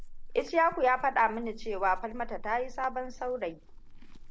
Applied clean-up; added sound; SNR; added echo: none; Chewing, mastication / Livestock, farm animals, working animals; 11 dB; none.